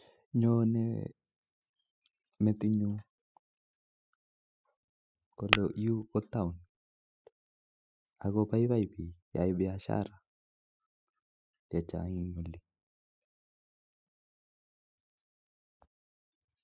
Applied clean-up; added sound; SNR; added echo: classical method spectral subtraction.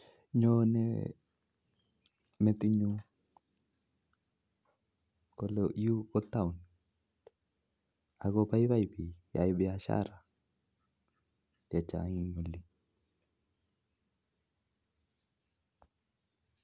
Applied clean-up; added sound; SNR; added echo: none; none; none; none.